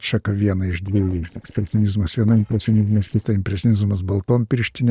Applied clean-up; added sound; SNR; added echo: neural separator model SepFormer DNS4.